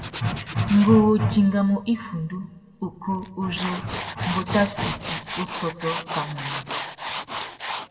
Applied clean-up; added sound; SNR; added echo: none; Tools; 8 dB; reverberation time 1.2 s.